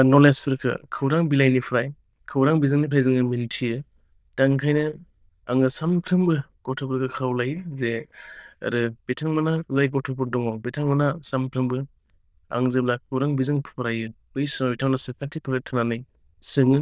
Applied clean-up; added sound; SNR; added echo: neural diffusion model UNIVERSE++.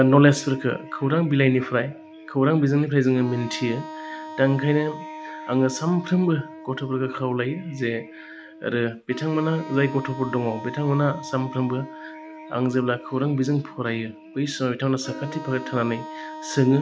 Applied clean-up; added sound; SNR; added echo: none; Wind instrument, woodwind instrument; 15 dB; none.